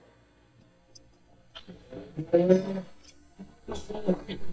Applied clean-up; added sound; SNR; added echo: neural mask model DeepFilterNet 3.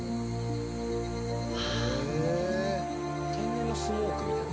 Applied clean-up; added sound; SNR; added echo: none; none; none; none.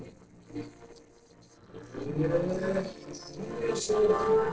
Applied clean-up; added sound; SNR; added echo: neural separator model SepFormer DNS4.